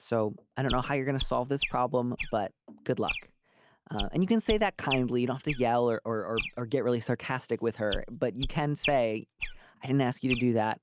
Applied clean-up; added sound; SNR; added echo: none; Chirp, tweet; 9 dB; none.